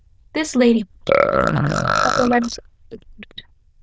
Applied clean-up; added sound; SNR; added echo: neural diffusion model UNIVERSE++.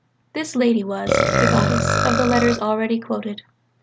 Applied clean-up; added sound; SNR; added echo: none; Burping, eructation; -1 dB; none.